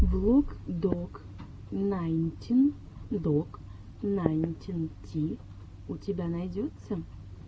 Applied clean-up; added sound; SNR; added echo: none; none; none; none.